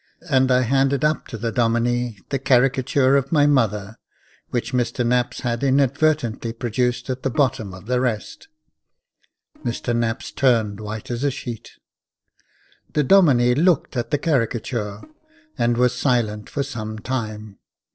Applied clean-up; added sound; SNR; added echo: neural separator model SepFormer DNS4.